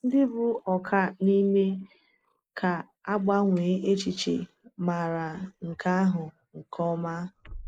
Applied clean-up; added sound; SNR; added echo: neural mask model Resemble Enhance denoiser.